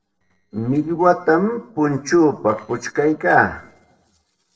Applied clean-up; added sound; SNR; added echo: neural separator model SepFormer DNS4.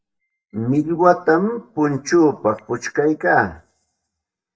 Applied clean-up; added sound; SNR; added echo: neural mask model DeepFilterNet 3.